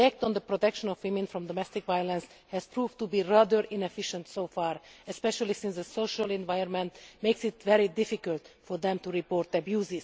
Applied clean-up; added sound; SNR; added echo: none; none; none; none.